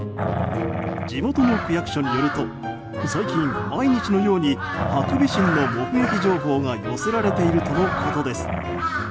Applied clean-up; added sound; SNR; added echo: none; Growling; 6 dB; none.